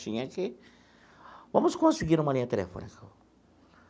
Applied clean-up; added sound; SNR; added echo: none; none; none; none.